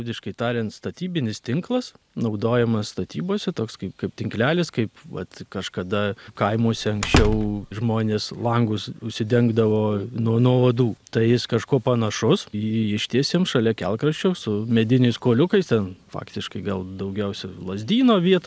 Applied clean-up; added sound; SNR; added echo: none; Slam; 3 dB; none.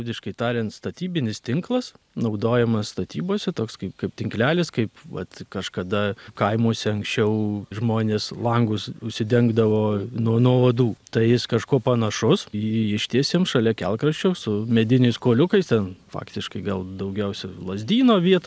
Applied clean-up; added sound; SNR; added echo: none; none; none; none.